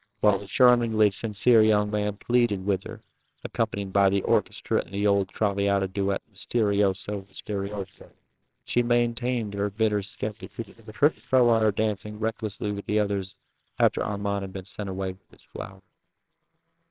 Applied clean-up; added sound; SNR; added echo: neural separator model SepFormer WHAMR!.